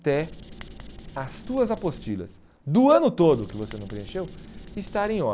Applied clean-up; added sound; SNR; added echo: none; Writing; 16 dB; none.